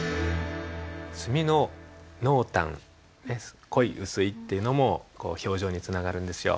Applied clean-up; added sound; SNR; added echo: none; none; none; none.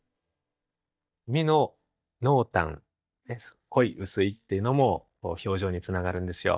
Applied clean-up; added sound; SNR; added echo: neural mask model DeepFilterNet 3.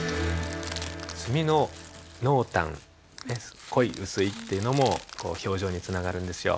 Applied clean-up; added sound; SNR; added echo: none; Crushing; 16 dB; none.